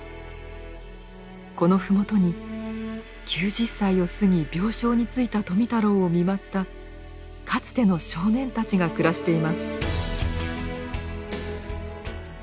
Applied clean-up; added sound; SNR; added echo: none; none; none; none.